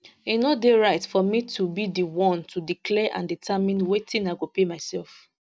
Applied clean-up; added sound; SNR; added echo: none; none; none; none.